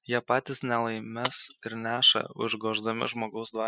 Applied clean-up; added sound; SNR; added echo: classical method spectral subtraction.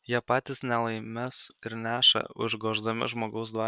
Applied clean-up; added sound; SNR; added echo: neural separator model SepFormer WHAM!.